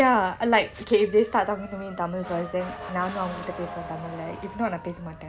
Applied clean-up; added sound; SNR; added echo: none; Motor vehicle (road) / Siren; 15 dB; none.